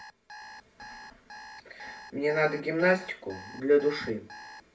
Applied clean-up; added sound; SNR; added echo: none; Alarm; 17 dB; reverberation time 0.2 s.